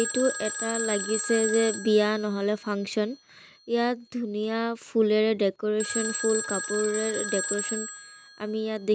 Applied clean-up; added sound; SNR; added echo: none; Telephone; 7 dB; none.